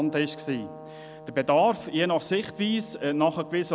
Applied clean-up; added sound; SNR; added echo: none; Brass instrument; 18 dB; none.